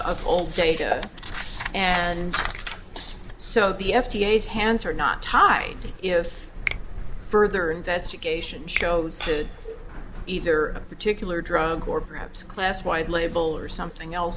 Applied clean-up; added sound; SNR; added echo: none; Finger snapping; 12 dB; none.